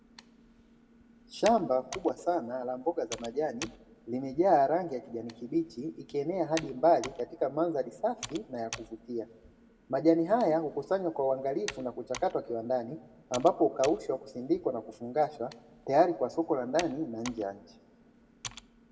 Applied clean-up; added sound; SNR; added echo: none; Computer keyboard; 18 dB; reverberation time 0.7 s.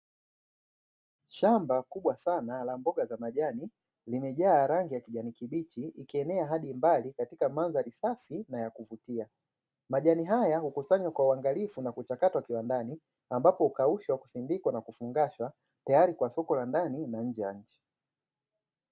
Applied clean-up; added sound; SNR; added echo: none; none; none; none.